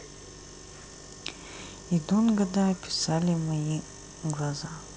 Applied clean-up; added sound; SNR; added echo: none; none; none; none.